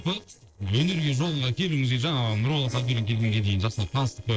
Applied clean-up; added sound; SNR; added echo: neural separator model SepFormer DNS4.